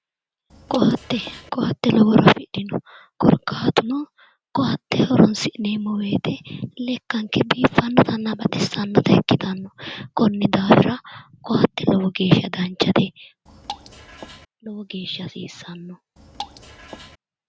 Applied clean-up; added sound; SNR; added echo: none; Drip / Water; 17 dB; none.